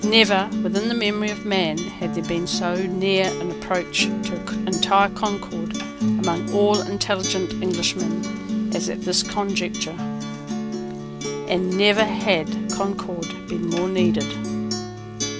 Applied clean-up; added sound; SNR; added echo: none; Acoustic guitar; 3 dB; none.